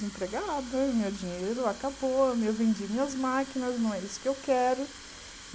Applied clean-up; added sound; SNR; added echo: none; Fill (with liquid) / Water tap, faucet; 17 dB; none.